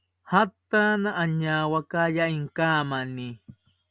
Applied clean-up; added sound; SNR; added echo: none; none; none; none.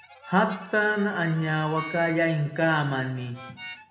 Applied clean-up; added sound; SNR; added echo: none; Harmonica; 18 dB; reverberation time 0.9 s.